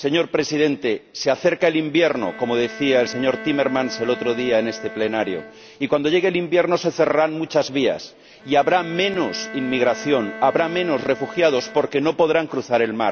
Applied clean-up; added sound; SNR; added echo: none; Bowed string instrument; 17 dB; none.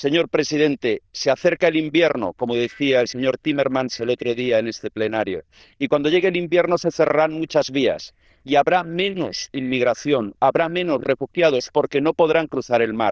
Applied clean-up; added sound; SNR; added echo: neural diffusion model UNIVERSE++.